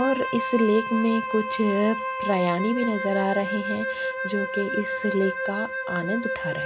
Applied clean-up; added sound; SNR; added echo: none; Wind instrument, woodwind instrument; 4 dB; none.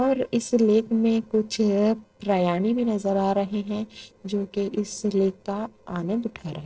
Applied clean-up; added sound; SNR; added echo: neural separator model SepFormer DNS4.